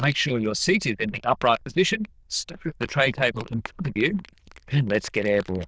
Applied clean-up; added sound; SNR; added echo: neural diffusion model UNIVERSE++.